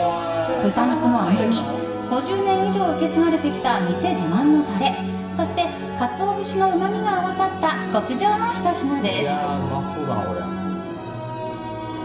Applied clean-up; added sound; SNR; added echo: none; none; none; reverberation time 0.8 s.